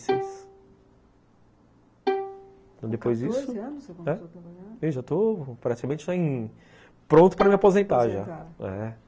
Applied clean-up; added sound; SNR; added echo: none; Bowed string instrument; 7 dB; none.